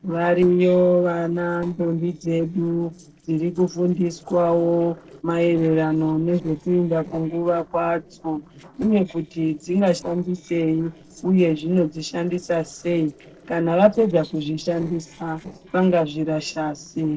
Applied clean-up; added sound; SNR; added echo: neural separator model SepFormer DNS4.